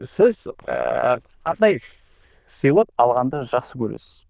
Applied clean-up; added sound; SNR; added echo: neural diffusion model UNIVERSE++.